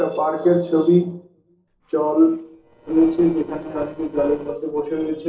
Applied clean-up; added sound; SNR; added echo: neural separator model SepFormer DNS4.